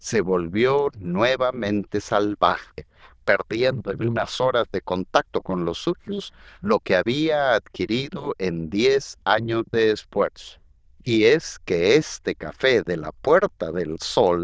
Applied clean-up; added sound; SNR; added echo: neural diffusion model UNIVERSE++.